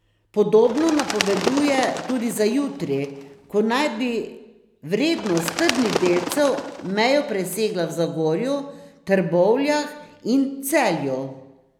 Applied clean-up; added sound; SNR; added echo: none; Bird; 9 dB; none.